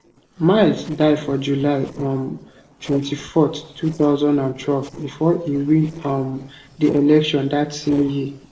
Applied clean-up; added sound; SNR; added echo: neural separator model SepFormer DNS4.